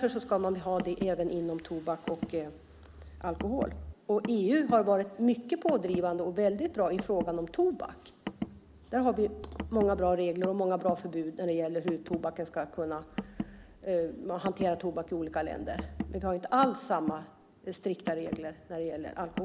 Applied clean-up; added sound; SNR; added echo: none; Car; 11 dB; none.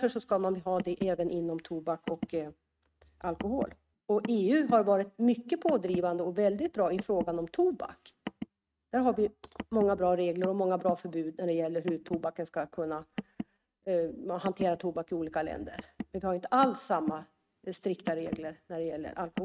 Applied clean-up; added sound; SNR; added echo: neural mask model RNNoise.